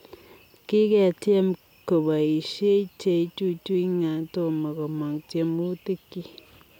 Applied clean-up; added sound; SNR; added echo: none; none; none; none.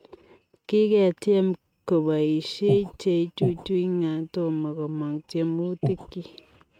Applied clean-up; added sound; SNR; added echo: neural mask model RNNoise.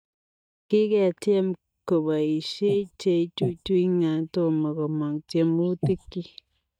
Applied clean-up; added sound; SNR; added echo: neural mask model DeepFilterNet 3.